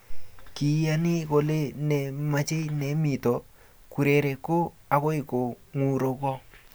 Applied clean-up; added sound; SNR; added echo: none; none; none; none.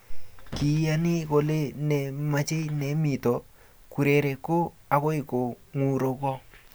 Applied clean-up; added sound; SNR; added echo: none; Gunshot, gunfire; 20 dB; none.